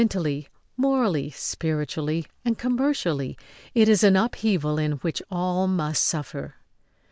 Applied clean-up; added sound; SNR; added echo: none; none; none; none.